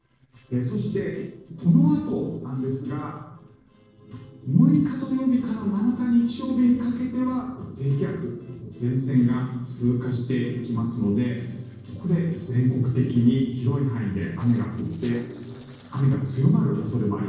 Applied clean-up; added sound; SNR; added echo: neural separator model SepFormer DNS4.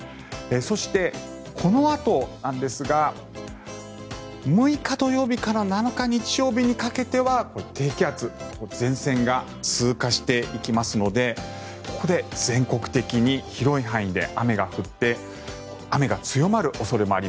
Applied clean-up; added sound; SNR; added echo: none; none; none; none.